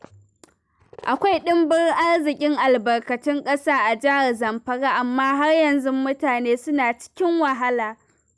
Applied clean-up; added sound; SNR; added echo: none; none; none; none.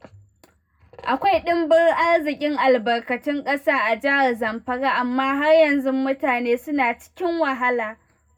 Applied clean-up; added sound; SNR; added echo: none; none; none; reverberation time 0.3 s.